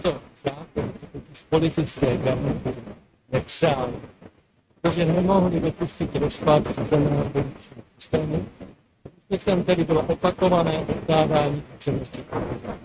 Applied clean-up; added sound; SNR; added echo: neural mask model RNNoise.